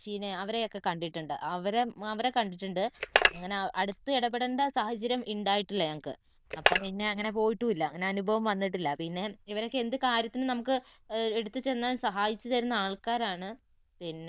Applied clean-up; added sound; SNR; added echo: neural diffusion model UNIVERSE++.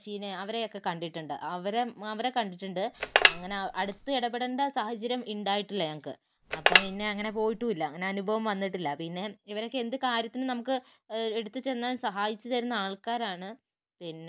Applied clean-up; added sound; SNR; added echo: none; Telephone; -4 dB; none.